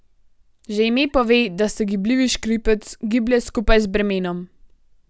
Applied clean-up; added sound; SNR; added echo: none; none; none; none.